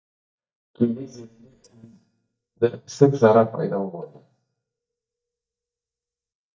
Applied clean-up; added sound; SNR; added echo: neural mask model DeepFilterNet 3.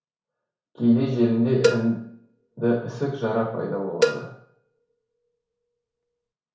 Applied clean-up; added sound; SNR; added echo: none; Cowbell; 4 dB; reverberation time 0.6 s.